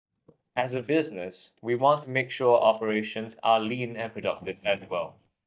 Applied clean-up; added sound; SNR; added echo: neural mask model DeepFilterNet 3.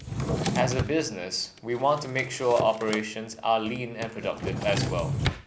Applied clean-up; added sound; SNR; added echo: none; Drawer open or close; 4 dB; none.